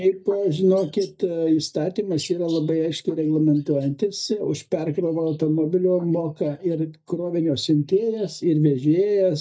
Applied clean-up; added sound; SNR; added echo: neural mask model DeepFilterNet 3.